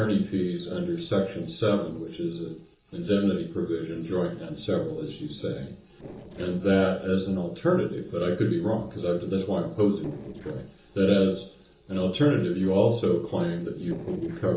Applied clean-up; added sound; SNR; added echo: neural separator model SepFormer DNS4.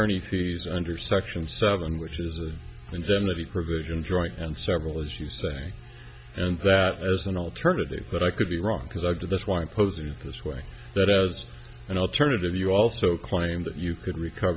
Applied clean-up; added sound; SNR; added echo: none; none; none; none.